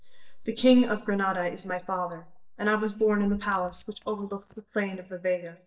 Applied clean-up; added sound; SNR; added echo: neural mask model DeepFilterNet 3.